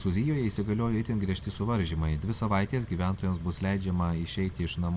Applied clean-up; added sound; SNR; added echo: none; Idling / Car; 15 dB; reverberation time 0.6 s.